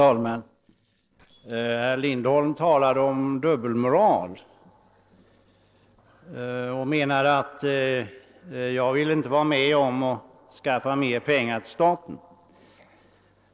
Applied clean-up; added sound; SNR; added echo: neural separator model SepFormer DNS4.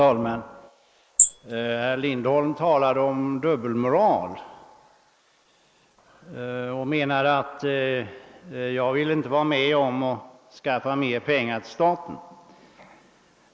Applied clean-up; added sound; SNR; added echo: neural mask model Resemble Enhance denoiser.